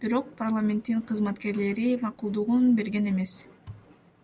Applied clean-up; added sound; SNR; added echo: none; none; none; none.